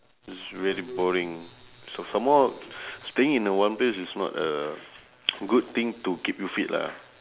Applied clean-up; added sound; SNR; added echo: none; none; none; none.